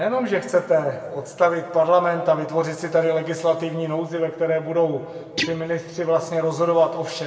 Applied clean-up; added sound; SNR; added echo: none; Guitar; 11 dB; reverberation time 1.9 s.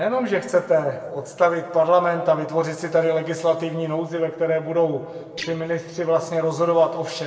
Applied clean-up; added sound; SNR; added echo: neural separator model SepFormer DNS4.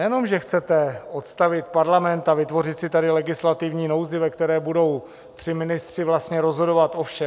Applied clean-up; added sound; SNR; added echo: none; none; none; none.